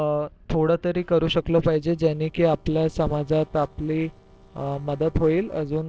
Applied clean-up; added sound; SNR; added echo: neural separator model SepFormer DNS4.